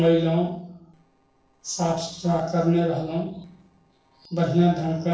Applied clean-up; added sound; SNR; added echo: neural separator model SepFormer DNS4.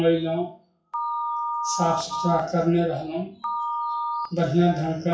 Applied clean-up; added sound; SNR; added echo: classical method WPE with log-MMSE.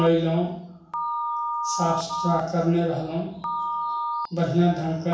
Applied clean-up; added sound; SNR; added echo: none; Telephone; 5 dB; reverberation time 0.7 s.